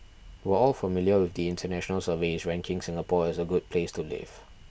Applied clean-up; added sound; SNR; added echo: none; none; none; none.